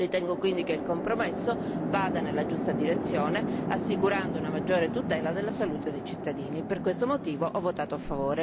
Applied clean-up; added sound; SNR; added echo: none; Chatter / Traffic noise, roadway noise / Train; 2 dB; none.